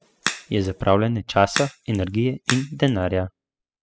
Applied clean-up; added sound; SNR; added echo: classical method spectral subtraction.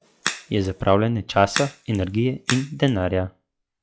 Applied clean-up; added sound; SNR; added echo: classical method log-MMSE.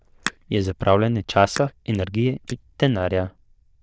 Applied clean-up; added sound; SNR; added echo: neural diffusion model UNIVERSE++.